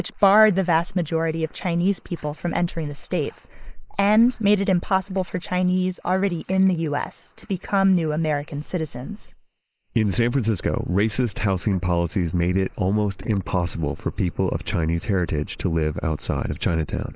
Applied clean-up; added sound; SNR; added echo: neural mask model Resemble Enhance denoiser.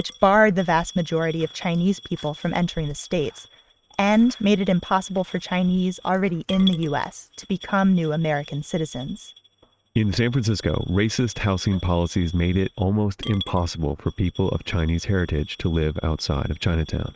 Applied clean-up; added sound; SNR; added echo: neural mask model RNNoise.